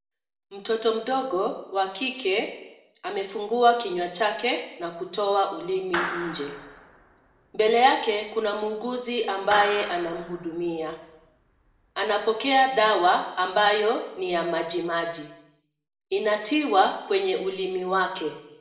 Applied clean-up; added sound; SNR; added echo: none; Clapping; 12 dB; reverberation time 0.7 s.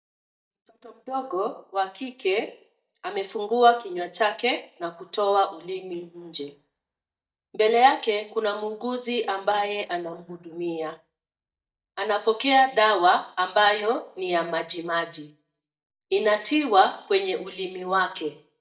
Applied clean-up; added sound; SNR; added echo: neural mask model DeepFilterNet 3.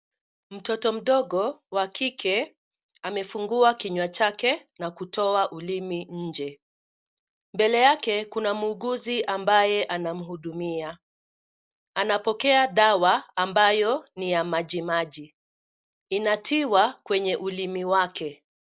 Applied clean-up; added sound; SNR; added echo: none; none; none; none.